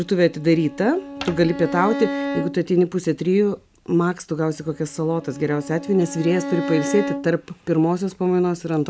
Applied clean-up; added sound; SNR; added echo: none; Bowed string instrument; 11 dB; none.